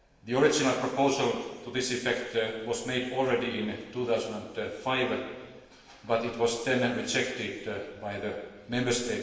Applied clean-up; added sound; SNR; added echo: none; none; none; reverberation time 1.4 s.